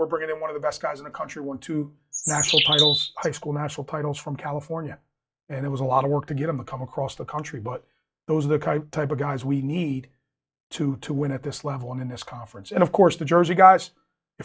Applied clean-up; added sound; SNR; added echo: classical method log-MMSE.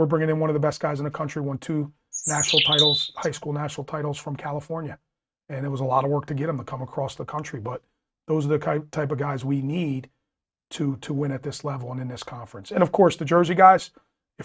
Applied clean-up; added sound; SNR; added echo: neural mask model RNNoise.